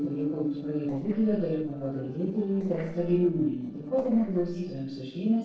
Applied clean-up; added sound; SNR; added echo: neural separator model SepFormer DNS4.